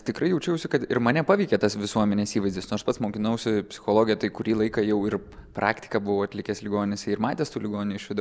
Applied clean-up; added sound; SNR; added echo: none; none; none; none.